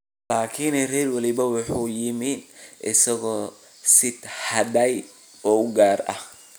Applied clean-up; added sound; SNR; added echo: none; none; none; none.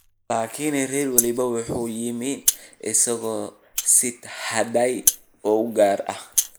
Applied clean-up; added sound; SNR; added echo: neural mask model Resemble Enhance denoiser.